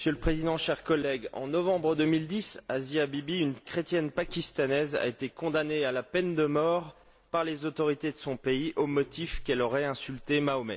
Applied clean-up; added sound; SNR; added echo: none; none; none; none.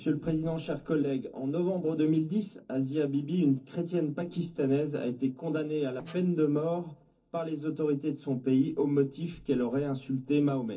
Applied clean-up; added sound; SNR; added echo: neural separator model SepFormer DNS4.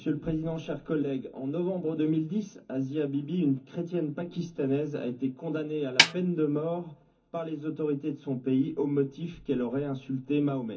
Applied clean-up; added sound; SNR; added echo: none; Snare drum; -3 dB; reverberation time 0.3 s.